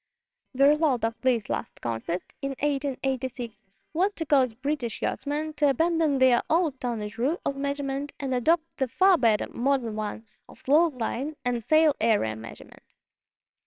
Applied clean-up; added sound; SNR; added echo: neural separator model SepFormer WHAMR!.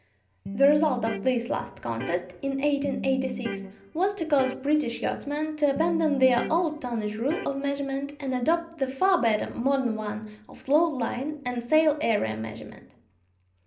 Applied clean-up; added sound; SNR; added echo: none; Electric guitar; 10 dB; reverberation time 0.5 s.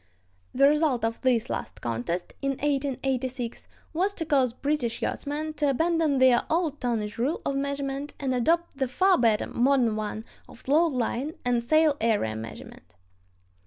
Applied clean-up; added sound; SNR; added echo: none; none; none; none.